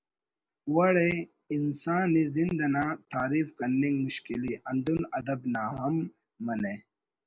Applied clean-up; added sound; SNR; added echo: none; none; none; none.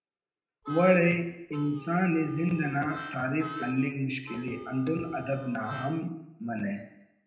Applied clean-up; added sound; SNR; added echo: none; Harmonica; 15 dB; reverberation time 0.8 s.